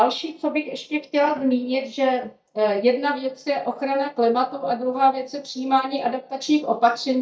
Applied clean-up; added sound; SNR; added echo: neural mask model DeepFilterNet 3.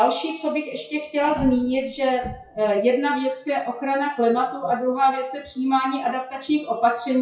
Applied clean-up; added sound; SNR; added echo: classical method WPE with log-MMSE.